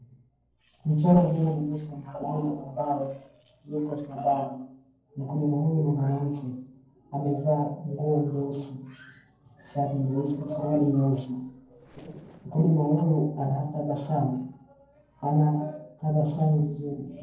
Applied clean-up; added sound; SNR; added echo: neural separator model SepFormer DNS4.